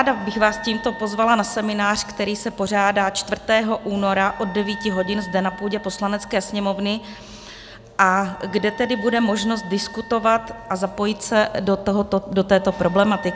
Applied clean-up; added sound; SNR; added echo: none; Wind instrument, woodwind instrument; 17 dB; none.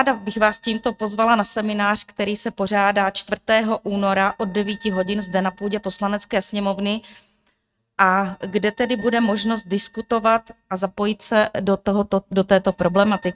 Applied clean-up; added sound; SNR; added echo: neural mask model RNNoise.